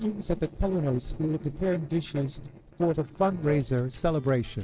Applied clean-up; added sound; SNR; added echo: neural separator model SepFormer DNS4.